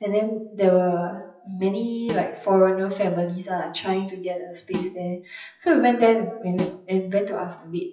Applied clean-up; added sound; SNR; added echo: classical method WPE with log-MMSE.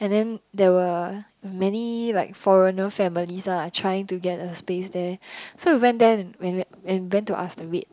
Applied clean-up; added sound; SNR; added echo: none; none; none; none.